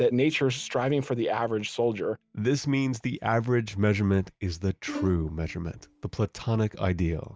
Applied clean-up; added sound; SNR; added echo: none; Bowed string instrument; 13 dB; none.